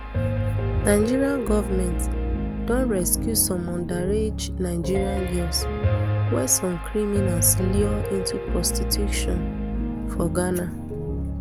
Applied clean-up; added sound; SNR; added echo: none; Piano; 0 dB; none.